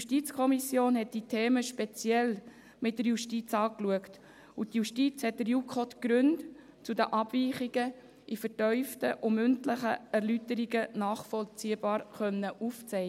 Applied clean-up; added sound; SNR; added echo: none; none; none; none.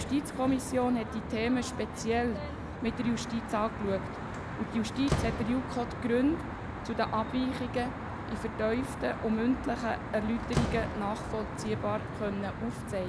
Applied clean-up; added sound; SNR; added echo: none; Traffic noise, roadway noise + Slam; 4 dB; none.